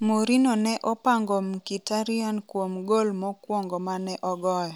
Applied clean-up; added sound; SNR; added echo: none; none; none; none.